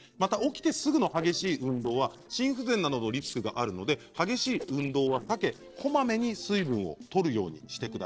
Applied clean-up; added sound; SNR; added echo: neural separator model SepFormer DNS4.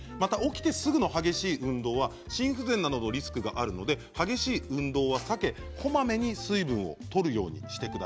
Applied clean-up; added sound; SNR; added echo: none; none; none; none.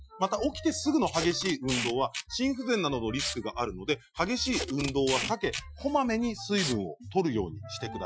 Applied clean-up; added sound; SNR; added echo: classical method Wiener filter.